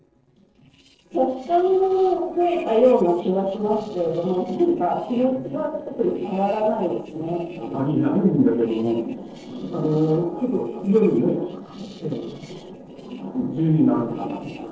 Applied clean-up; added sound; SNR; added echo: neural separator model SepFormer DNS4.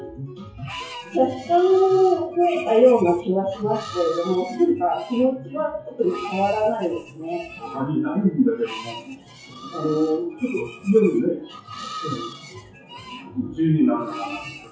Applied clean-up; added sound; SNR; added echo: classical method WPE with log-MMSE.